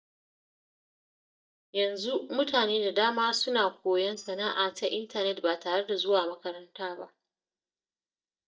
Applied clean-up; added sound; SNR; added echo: neural mask model DeepFilterNet 3.